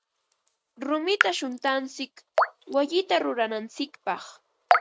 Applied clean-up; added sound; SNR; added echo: neural mask model RNNoise.